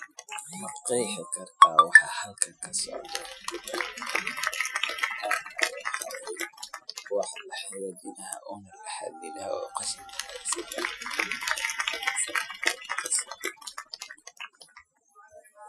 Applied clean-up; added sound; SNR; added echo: classical method Wiener filter.